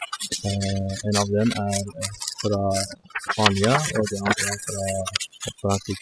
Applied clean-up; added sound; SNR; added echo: classical method spectral subtraction.